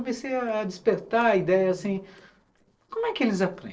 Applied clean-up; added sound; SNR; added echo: neural separator model SepFormer DNS4.